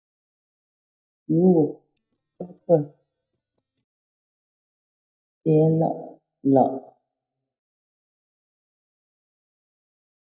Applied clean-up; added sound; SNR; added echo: neural mask model DeepFilterNet 3.